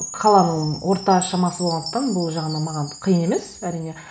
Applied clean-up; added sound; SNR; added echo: none; Chime; 13 dB; none.